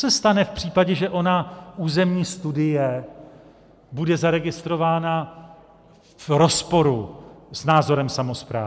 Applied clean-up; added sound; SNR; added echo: none; none; none; none.